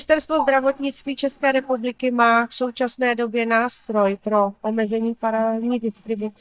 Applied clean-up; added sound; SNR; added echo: neural mask model DeepFilterNet 3.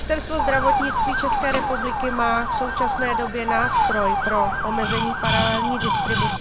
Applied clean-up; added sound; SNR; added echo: none; Boiling + Motor vehicle (road) / Siren; -3 dB; none.